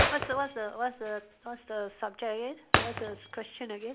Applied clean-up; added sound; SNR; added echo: none; Shatter; -1 dB; none.